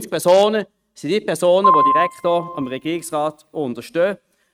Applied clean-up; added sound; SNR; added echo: neural mask model RNNoise.